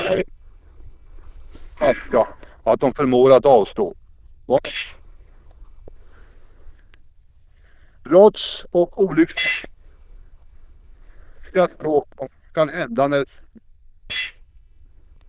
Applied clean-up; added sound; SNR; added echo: neural diffusion model UNIVERSE++.